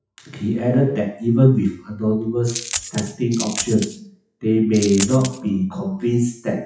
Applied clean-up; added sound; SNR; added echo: classical method WPE with log-MMSE.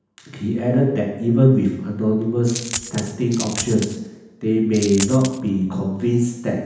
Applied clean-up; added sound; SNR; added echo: none; Coin (dropping); 10 dB; reverberation time 0.9 s.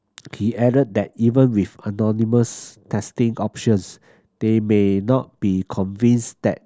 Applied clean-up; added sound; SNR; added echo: none; none; none; none.